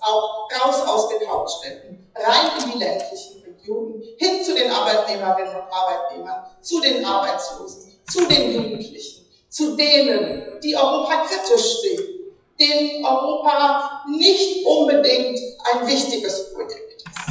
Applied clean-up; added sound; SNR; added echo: classical method WPE with log-MMSE.